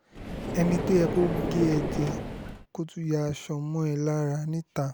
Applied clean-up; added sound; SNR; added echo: none; Car; 3 dB; none.